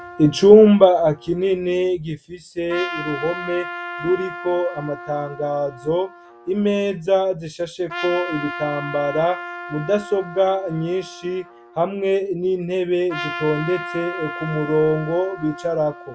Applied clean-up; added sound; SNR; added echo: none; Trumpet; 13 dB; none.